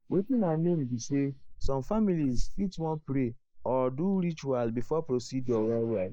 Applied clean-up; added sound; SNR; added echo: neural mask model Resemble Enhance denoiser.